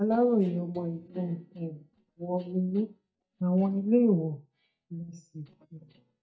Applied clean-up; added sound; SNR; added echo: neural mask model DeepFilterNet 3.